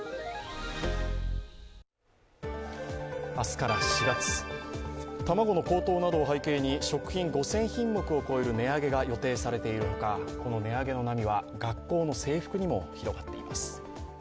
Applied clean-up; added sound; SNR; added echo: none; none; none; none.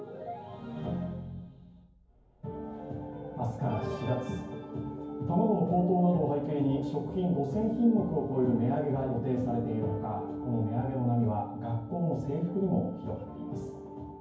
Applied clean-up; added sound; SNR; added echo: none; none; none; reverberation time 0.9 s.